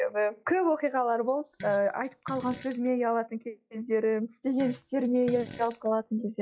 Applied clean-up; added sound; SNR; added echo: classical method log-MMSE.